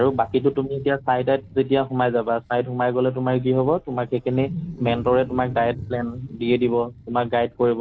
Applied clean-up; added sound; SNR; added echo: none; Wild animals; 16 dB; none.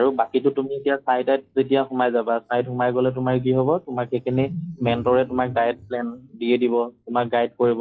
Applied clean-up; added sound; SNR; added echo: classical method log-MMSE.